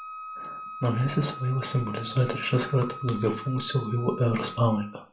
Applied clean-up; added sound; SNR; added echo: none; Wind instrument, woodwind instrument; 13 dB; reverberation time 0.3 s.